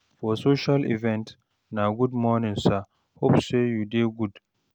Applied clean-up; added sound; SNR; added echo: none; none; none; none.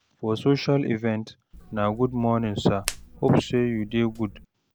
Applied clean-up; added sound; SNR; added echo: none; Hands; 16 dB; none.